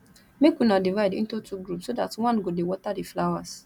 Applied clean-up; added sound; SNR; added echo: none; none; none; none.